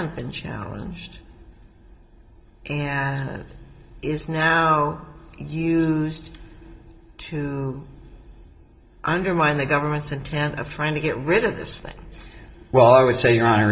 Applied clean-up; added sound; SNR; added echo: none; none; none; reverberation time 0.3 s.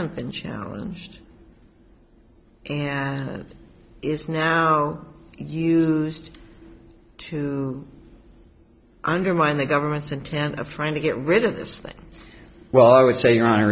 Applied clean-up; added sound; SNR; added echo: none; none; none; none.